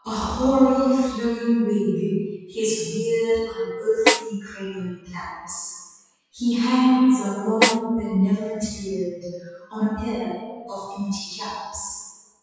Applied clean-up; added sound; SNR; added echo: classical method WPE with log-MMSE.